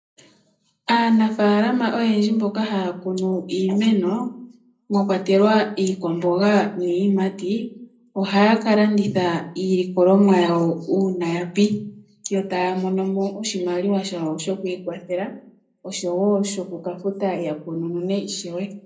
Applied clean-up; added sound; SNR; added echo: none; none; none; reverberation time 0.5 s.